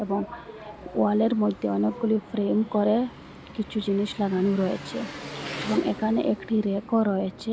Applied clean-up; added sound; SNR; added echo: none; Engine; 15 dB; none.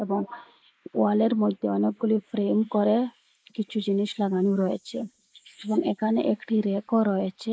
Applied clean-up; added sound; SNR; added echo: neural mask model Resemble Enhance denoiser.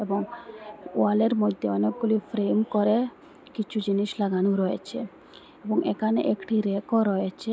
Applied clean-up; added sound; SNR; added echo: none; none; none; none.